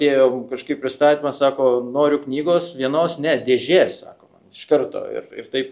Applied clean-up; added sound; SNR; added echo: none; none; none; none.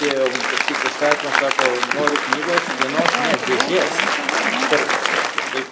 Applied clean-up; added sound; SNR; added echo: none; Applause; -3 dB; none.